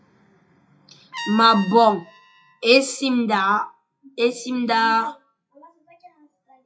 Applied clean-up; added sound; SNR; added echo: classical method WPE with log-MMSE.